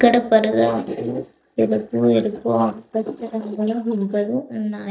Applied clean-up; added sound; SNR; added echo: neural mask model DeepFilterNet 3.